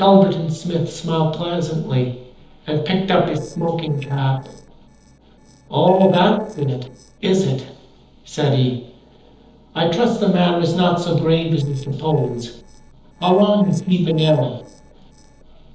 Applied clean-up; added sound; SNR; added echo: neural separator model SepFormer DNS4.